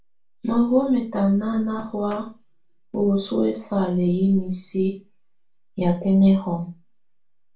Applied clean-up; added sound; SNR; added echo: none; none; none; reverberation time 0.3 s.